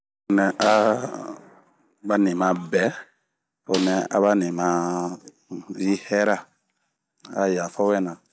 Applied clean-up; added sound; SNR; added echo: none; Snare drum; 13 dB; none.